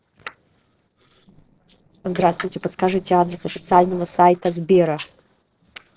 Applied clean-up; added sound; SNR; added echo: neural separator model SepFormer DNS4.